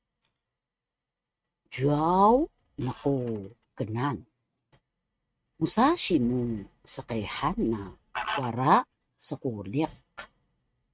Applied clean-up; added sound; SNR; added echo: neural mask model RNNoise.